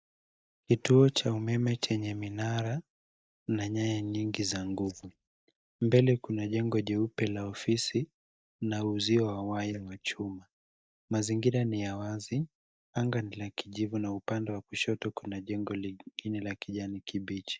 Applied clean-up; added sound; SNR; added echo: neural mask model DeepFilterNet 3.